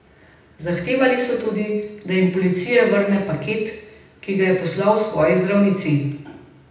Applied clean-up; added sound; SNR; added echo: none; none; none; reverberation time 0.8 s.